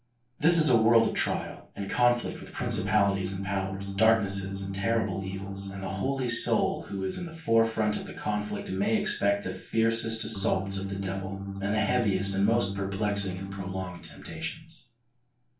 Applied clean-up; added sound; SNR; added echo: none; Organ; 4 dB; reverberation time 0.2 s.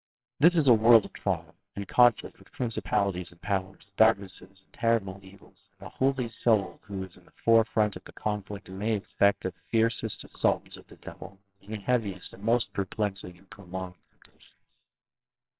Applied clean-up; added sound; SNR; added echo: neural separator model SepFormer WHAMR!.